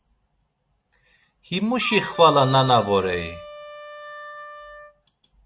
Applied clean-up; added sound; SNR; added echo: none; Wind instrument, woodwind instrument; 14 dB; none.